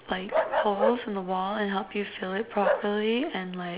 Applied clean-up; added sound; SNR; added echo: none; Bark; 2 dB; none.